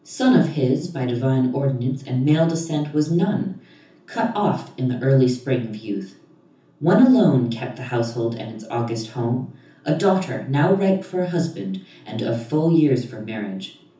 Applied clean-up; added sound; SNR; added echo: none; none; none; reverberation time 0.6 s.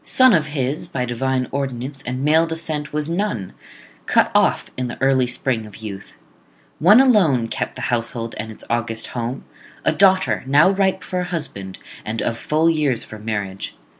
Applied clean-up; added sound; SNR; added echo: none; none; none; none.